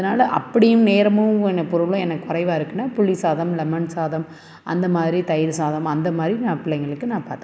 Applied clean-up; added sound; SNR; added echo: none; none; none; none.